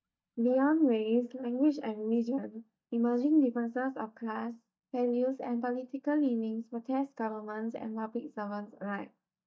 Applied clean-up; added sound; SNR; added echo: neural mask model DeepFilterNet 3.